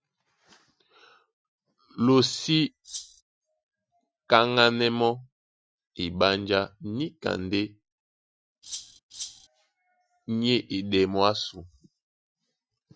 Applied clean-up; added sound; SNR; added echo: classical method Wiener filter.